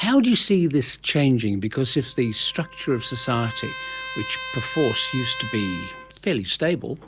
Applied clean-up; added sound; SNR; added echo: none; Trumpet; 13 dB; none.